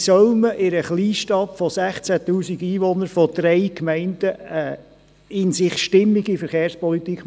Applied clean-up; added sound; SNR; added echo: none; none; none; none.